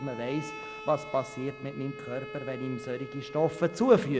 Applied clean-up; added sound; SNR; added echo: none; Bowed string instrument; 13 dB; none.